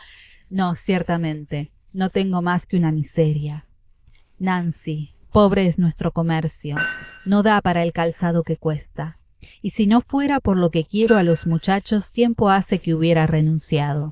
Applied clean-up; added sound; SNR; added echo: neural diffusion model UNIVERSE++.